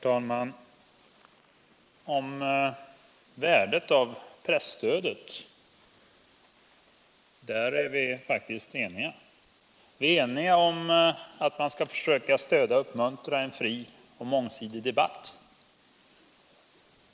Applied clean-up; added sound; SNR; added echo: neural mask model Resemble Enhance denoiser.